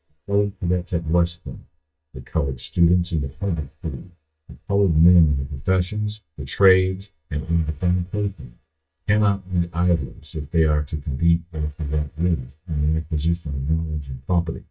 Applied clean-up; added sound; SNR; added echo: neural mask model DeepFilterNet 3.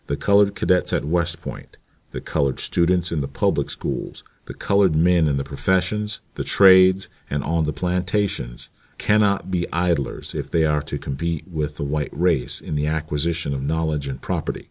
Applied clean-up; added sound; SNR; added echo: none; none; none; none.